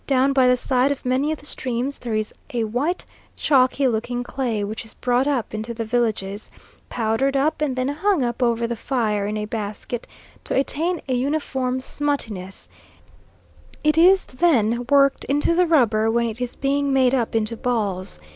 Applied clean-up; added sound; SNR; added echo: none; none; none; none.